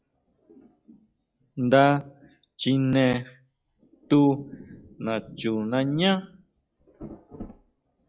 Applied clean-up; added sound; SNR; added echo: classical method log-MMSE.